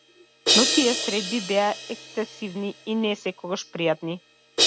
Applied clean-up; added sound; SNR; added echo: none; Crash cymbal; 1 dB; none.